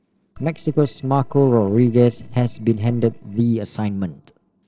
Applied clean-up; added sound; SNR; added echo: neural separator model SepFormer DNS4.